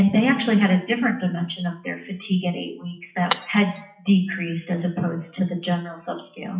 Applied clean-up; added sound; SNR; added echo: classical method WPE with log-MMSE.